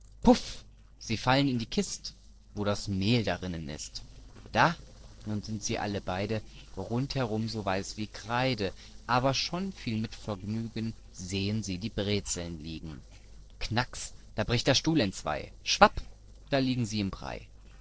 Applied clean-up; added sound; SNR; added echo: neural separator model SepFormer DNS4.